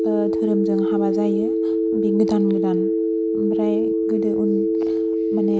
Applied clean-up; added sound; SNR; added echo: none; Telephone; -4 dB; none.